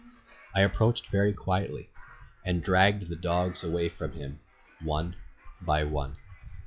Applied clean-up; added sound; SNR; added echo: classical method log-MMSE.